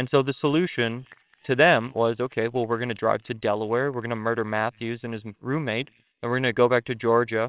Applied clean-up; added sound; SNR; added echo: neural separator model SepFormer WHAMR!.